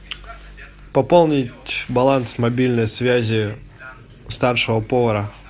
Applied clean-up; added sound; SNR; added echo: none; none; none; none.